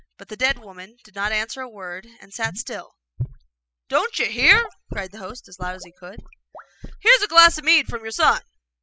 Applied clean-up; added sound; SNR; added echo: classical method spectral subtraction.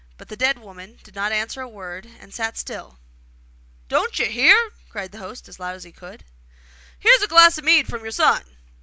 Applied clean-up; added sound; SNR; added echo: none; none; none; none.